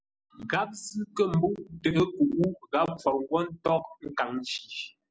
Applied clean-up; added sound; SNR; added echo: none; none; none; none.